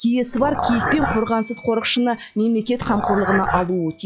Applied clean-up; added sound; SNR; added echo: classical method log-MMSE.